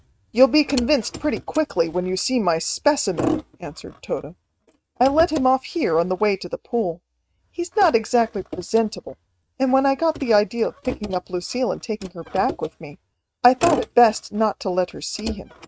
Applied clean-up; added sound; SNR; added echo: neural mask model RNNoise.